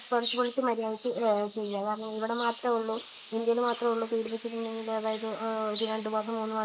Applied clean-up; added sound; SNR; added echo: neural mask model Resemble Enhance denoiser.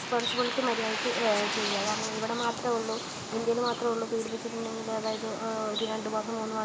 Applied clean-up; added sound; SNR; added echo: none; Bird; 4 dB; none.